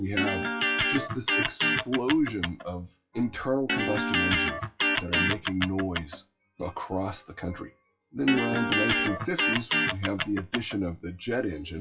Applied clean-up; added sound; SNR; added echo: classical method WPE with log-MMSE.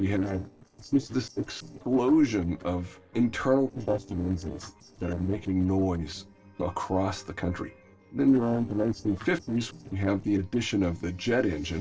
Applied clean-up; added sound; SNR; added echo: neural separator model SepFormer DNS4.